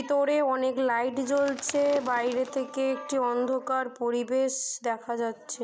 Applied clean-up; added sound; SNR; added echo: none; Bird; 19 dB; none.